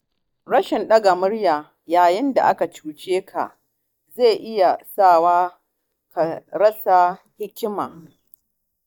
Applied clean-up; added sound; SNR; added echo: neural mask model DeepFilterNet 3.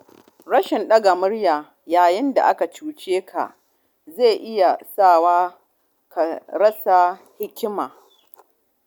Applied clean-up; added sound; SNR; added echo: none; none; none; none.